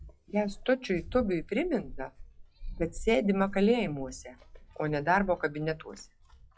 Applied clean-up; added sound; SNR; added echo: classical method log-MMSE.